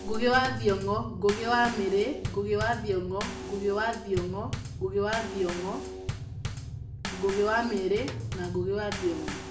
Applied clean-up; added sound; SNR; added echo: none; Bass drum / Snare drum / Drum kit; 7 dB; reverberation time 0.5 s.